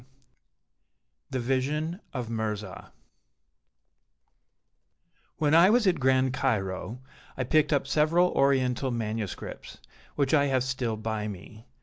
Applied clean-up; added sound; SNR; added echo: none; none; none; none.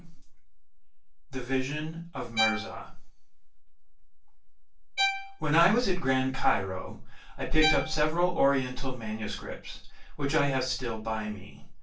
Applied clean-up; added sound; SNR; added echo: none; Bowed string instrument; 6 dB; reverberation time 0.2 s.